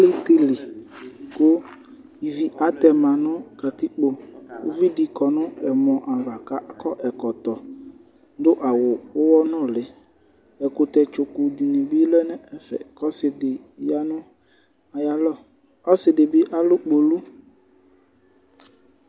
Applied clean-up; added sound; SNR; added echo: none; none; none; none.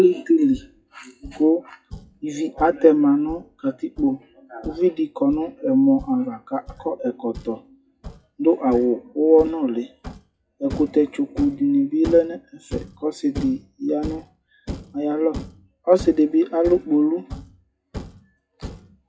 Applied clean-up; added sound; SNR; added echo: classical method WPE with log-MMSE.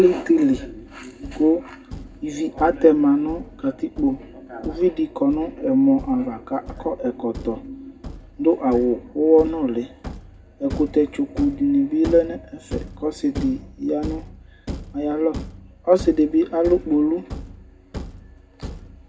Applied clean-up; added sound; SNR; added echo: none; Thump, thud; 15 dB; reverberation time 0.3 s.